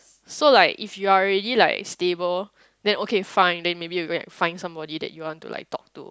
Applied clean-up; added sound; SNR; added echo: none; none; none; none.